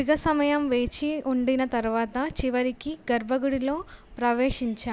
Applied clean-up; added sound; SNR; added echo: none; none; none; none.